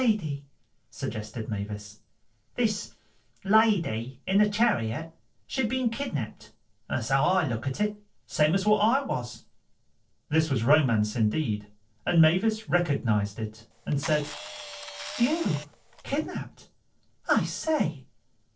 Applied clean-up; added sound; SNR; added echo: neural separator model SepFormer DNS4.